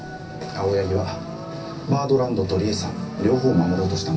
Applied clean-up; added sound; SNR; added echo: none; Livestock, farm animals, working animals; 20 dB; reverberation time 0.3 s.